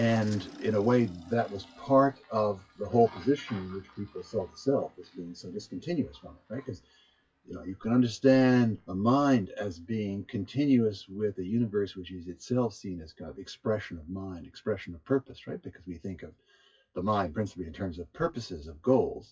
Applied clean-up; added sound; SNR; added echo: classical method WPE with log-MMSE.